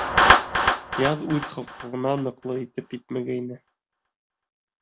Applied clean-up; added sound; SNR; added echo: none; Clapping; -5 dB; none.